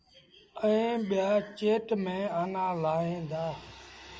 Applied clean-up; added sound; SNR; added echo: none; none; none; none.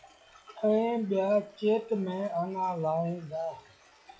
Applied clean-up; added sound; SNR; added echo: classical method log-MMSE.